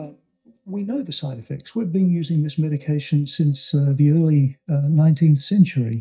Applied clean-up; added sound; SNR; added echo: neural mask model DeepFilterNet 3.